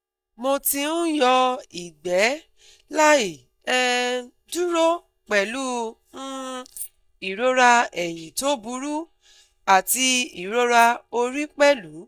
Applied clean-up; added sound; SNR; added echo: neural mask model DeepFilterNet 3.